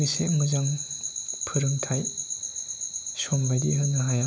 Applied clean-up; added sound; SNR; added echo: none; none; none; none.